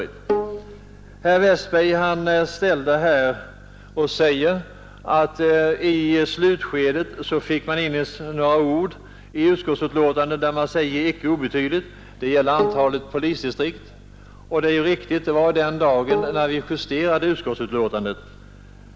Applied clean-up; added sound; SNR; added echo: none; Bowed string instrument; 9 dB; none.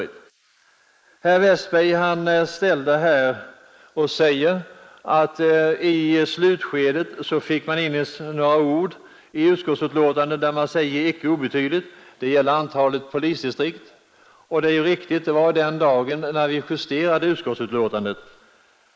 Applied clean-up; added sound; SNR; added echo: neural mask model Resemble Enhance denoiser.